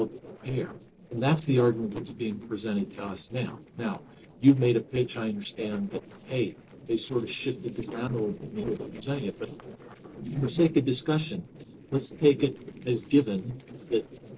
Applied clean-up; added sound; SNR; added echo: neural separator model SepFormer DNS4.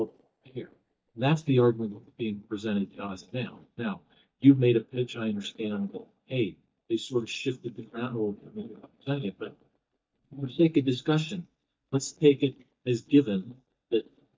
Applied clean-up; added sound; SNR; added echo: neural mask model DeepFilterNet 3.